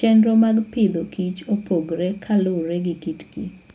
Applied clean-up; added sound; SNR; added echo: none; none; none; none.